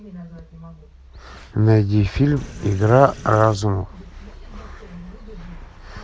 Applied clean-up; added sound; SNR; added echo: none; Sink (filling or washing); 15 dB; none.